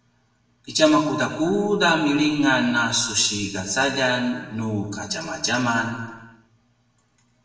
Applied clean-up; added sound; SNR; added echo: none; none; none; reverberation time 1.1 s.